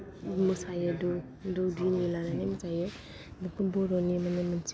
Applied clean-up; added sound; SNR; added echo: none; none; none; none.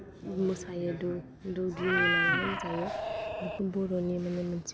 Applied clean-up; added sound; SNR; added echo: none; Meow; -2 dB; none.